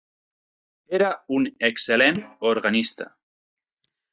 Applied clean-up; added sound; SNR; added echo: neural mask model DeepFilterNet 3.